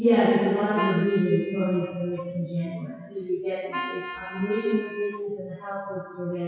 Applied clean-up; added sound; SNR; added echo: classical method WPE with log-MMSE.